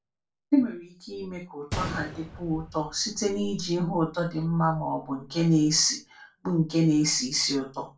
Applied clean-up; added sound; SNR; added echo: none; Gunshot, gunfire; 17 dB; reverberation time 0.3 s.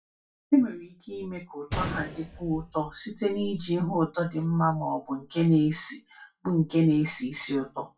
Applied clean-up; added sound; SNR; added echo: classical method WPE with log-MMSE.